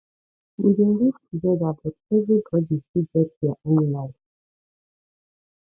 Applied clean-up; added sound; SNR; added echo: none; none; none; none.